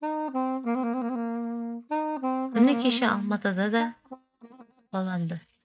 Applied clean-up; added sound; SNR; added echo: neural mask model DeepFilterNet 3.